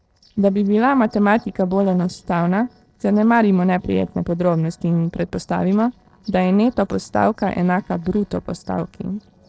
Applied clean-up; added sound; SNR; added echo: neural separator model SepFormer DNS4.